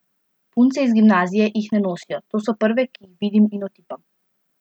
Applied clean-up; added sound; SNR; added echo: none; none; none; none.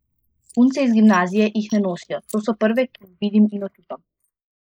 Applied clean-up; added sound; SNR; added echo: neural mask model Resemble Enhance denoiser.